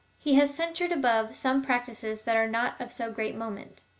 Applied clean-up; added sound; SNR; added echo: none; none; none; none.